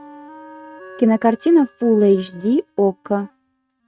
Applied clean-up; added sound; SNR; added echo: neural mask model RNNoise.